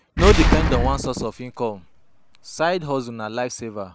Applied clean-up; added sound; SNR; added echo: none; Boom; 0 dB; none.